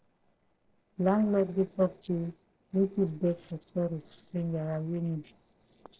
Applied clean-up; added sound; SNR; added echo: neural separator model SepFormer DNS4.